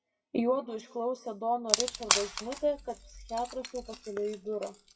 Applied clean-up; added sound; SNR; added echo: classical method WPE with log-MMSE.